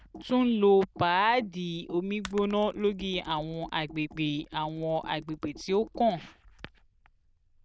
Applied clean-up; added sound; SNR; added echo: neural diffusion model UNIVERSE++.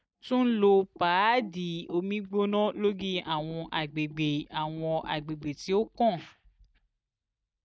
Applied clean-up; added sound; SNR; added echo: neural mask model DeepFilterNet 3.